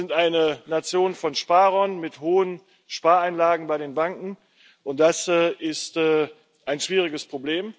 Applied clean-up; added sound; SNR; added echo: none; none; none; none.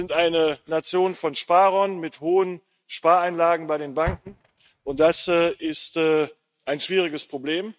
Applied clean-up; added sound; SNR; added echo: neural mask model RNNoise.